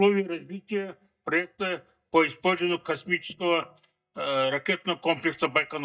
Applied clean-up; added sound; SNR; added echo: neural mask model DeepFilterNet 3.